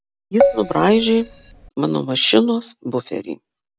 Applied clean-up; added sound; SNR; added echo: none; Keyboard (musical); 1 dB; none.